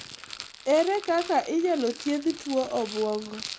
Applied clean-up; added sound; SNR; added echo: none; Rattle; 14 dB; none.